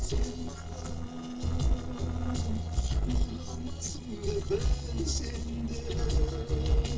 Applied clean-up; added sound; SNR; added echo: neural separator model SepFormer DNS4.